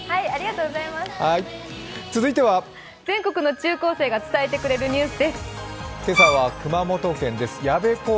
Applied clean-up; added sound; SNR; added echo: none; Bowed string instrument; -2 dB; none.